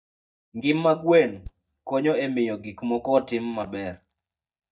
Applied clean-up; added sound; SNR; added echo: neural mask model DeepFilterNet 3.